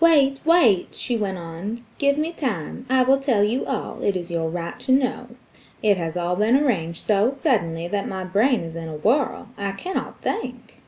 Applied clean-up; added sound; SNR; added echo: none; none; none; none.